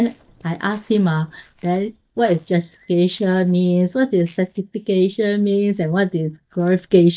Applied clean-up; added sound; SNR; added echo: neural mask model DeepFilterNet 3.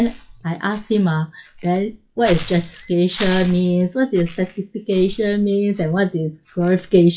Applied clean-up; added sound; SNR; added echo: classical method log-MMSE.